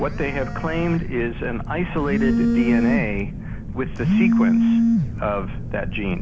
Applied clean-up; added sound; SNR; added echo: none; Telephone; -4 dB; none.